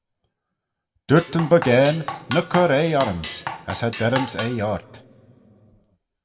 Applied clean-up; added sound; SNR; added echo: none; Drum kit; 10 dB; reverberation time 1.8 s.